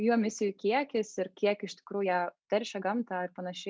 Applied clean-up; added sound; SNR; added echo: none; none; none; none.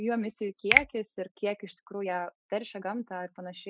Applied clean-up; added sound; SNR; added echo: classical method spectral subtraction.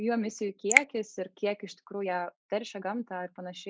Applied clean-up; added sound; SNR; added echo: neural mask model Resemble Enhance denoiser.